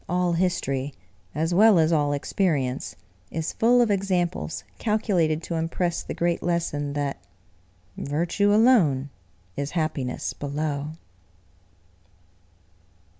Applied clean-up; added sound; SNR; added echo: none; none; none; none.